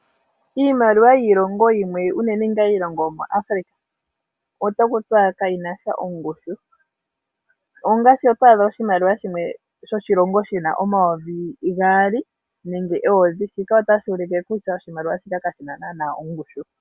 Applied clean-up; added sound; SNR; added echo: none; none; none; none.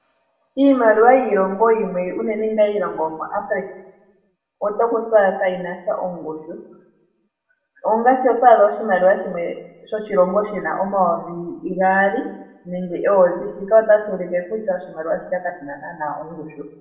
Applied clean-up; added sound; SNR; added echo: none; none; none; reverberation time 0.7 s.